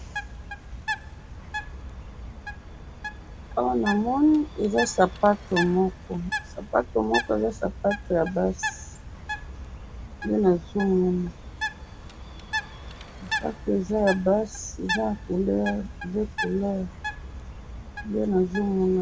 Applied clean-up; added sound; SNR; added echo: none; Bird; 9 dB; none.